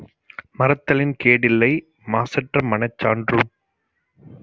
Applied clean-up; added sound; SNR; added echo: none; none; none; none.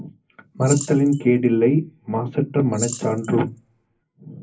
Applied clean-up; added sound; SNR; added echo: none; Rattle / Keys jangling; 15 dB; reverberation time 0.3 s.